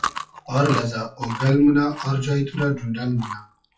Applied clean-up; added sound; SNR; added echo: classical method WPE with log-MMSE.